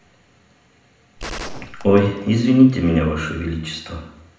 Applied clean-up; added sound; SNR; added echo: none; Gunshot, gunfire; 15 dB; reverberation time 0.8 s.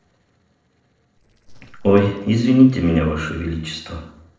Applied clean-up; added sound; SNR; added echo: neural separator model SepFormer DNS4.